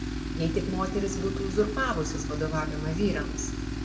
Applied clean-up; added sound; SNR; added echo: none; Tools; 2 dB; reverberation time 0.8 s.